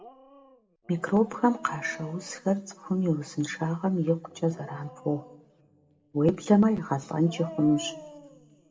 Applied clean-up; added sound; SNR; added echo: none; Dog; 20 dB; reverberation time 1.1 s.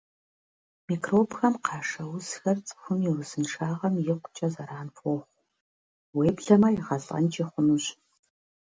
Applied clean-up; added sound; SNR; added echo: none; none; none; none.